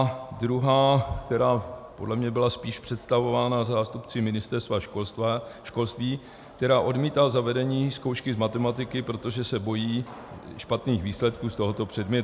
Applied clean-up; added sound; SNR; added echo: none; none; none; none.